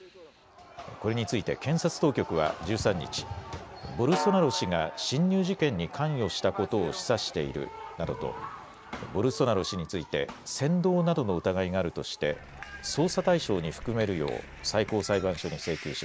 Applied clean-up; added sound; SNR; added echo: none; Snare drum; 9 dB; none.